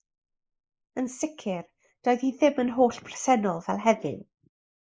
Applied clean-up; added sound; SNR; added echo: neural mask model Resemble Enhance denoiser.